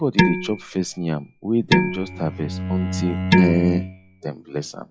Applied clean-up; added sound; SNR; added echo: classical method log-MMSE.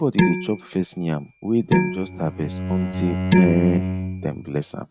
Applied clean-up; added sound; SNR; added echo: neural mask model RNNoise.